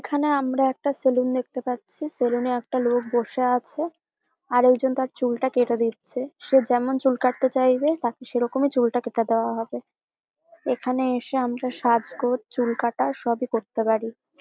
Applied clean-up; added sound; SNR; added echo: none; none; none; none.